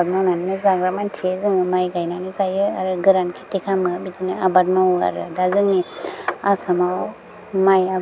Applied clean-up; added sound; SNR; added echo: none; none; none; none.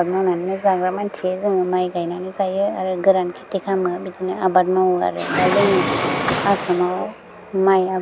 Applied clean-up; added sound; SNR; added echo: none; Mechanisms; 4 dB; none.